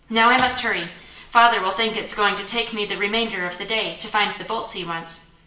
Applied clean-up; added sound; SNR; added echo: none; Shatter / Crushing; 15 dB; reverberation time 0.8 s.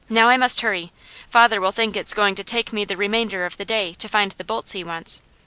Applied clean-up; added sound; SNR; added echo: none; none; none; none.